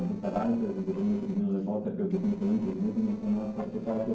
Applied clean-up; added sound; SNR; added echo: neural separator model SepFormer DNS4.